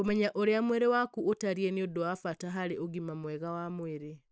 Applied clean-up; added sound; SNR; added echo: neural mask model Resemble Enhance denoiser.